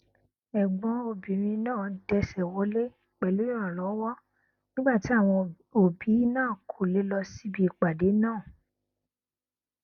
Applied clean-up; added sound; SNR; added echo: none; none; none; none.